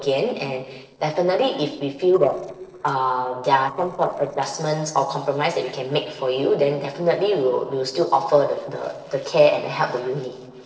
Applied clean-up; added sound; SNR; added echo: neural separator model SepFormer DNS4.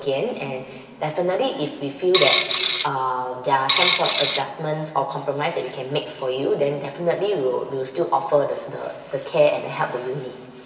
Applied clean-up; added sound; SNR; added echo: none; Coin (dropping); -5 dB; reverberation time 2.6 s.